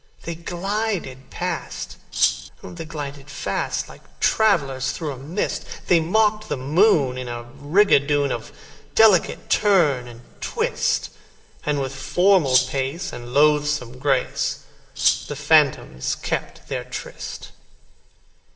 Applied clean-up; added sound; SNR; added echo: none; Rattle (instrument); 1 dB; reverberation time 1.7 s.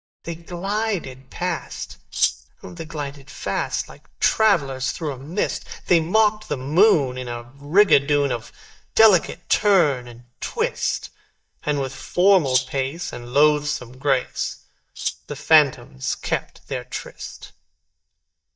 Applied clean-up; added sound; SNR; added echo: neural mask model DeepFilterNet 3.